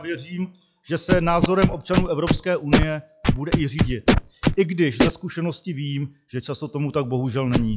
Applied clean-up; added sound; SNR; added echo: classical method log-MMSE.